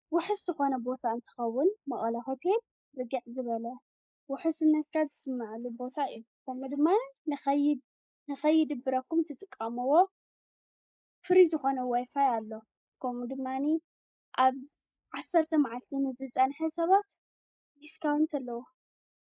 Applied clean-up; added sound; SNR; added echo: neural mask model Resemble Enhance denoiser.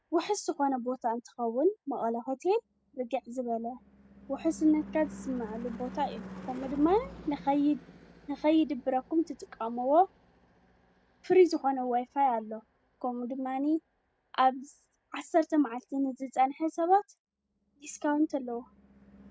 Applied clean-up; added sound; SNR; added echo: none; Car passing by / Engine / Truck; 20 dB; none.